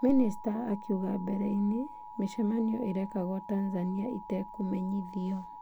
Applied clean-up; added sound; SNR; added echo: none; Alarm; 15 dB; none.